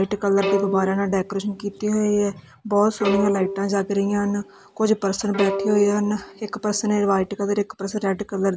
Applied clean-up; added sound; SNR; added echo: none; Bowed string instrument; 8 dB; none.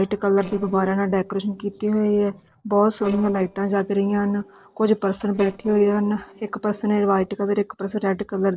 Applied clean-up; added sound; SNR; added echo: neural separator model SepFormer DNS4.